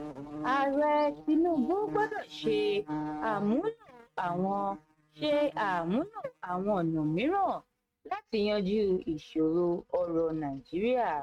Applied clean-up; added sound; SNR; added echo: neural mask model RNNoise.